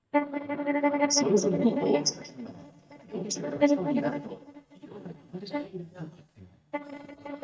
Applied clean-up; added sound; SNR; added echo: neural mask model DeepFilterNet 3.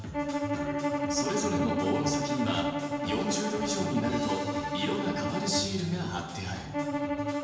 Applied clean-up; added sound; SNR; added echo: none; Bowed string instrument; 0 dB; reverberation time 1.0 s.